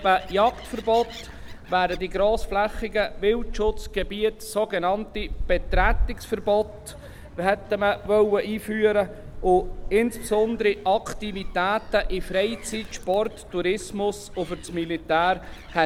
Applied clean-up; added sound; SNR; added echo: none; Gull, seagull; 8 dB; none.